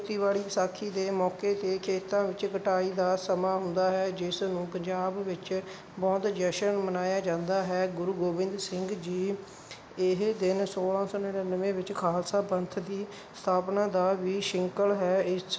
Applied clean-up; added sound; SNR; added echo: none; none; none; none.